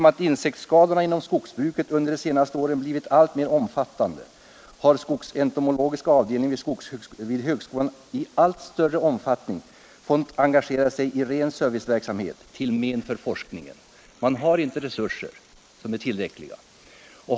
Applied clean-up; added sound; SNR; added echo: neural mask model Resemble Enhance denoiser.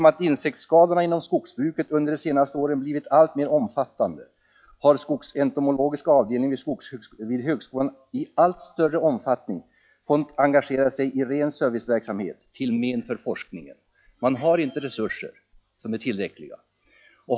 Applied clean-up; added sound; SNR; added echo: classical method log-MMSE.